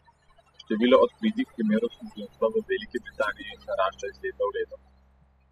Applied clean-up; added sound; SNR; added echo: classical method spectral subtraction.